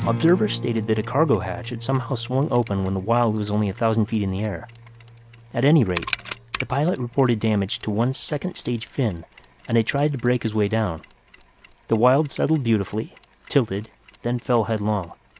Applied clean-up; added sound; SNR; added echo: none; Mechanisms + Acoustic guitar; 14 dB; none.